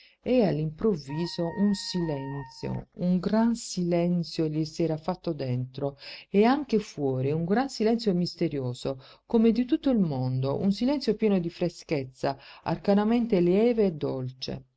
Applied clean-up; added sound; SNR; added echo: neural mask model RNNoise.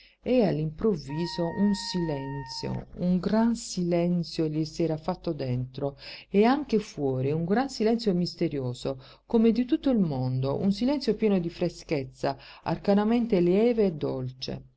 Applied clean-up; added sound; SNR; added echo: none; Wind instrument, woodwind instrument; 17 dB; none.